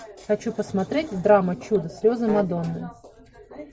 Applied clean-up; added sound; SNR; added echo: none; Wind instrument, woodwind instrument; 11 dB; none.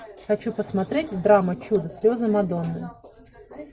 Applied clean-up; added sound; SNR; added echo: none; none; none; none.